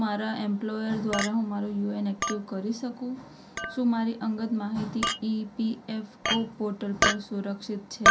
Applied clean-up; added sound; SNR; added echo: none; Chink, clink; 1 dB; reverberation time 0.3 s.